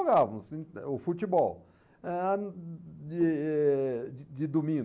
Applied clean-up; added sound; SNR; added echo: none; none; none; none.